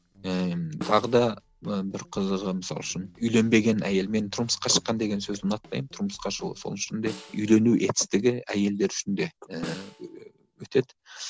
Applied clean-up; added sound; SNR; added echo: neural separator model SepFormer DNS4.